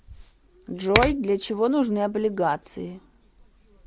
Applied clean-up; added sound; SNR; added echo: none; Finger snapping; 3 dB; none.